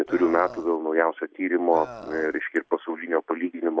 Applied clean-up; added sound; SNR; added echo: none; Burping, eructation; 15 dB; none.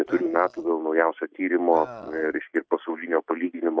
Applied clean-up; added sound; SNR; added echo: neural mask model RNNoise.